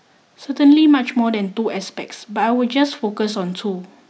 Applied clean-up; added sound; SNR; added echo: none; none; none; none.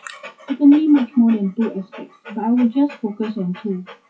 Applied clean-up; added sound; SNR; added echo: classical method WPE with log-MMSE.